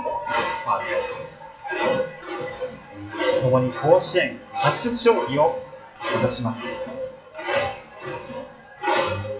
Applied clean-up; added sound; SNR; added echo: classical method WPE with log-MMSE.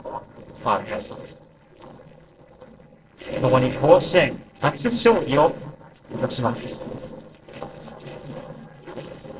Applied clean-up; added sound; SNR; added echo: neural separator model SepFormer DNS4.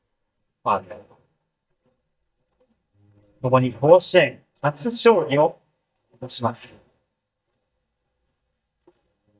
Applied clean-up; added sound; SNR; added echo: neural mask model DeepFilterNet 3.